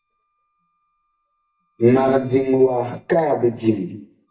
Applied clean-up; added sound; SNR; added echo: neural mask model DeepFilterNet 3.